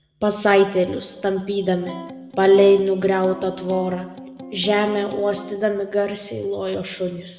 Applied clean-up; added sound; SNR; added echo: none; Electric guitar; 15 dB; reverberation time 1.3 s.